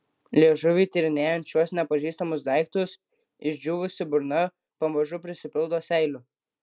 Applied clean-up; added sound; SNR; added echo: none; none; none; none.